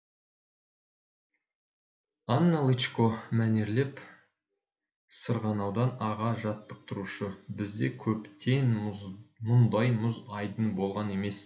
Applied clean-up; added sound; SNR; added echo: none; none; none; none.